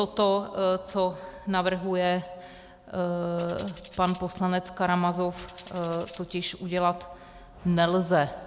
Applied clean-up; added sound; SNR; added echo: none; Tambourine; 14 dB; none.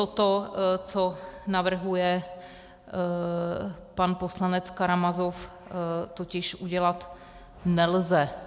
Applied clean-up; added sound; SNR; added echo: none; none; none; none.